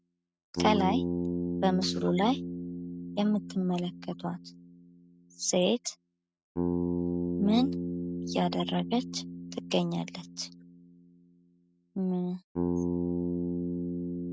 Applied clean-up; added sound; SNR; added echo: none; Bass guitar; 2 dB; none.